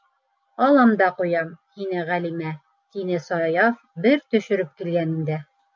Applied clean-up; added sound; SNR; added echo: none; none; none; none.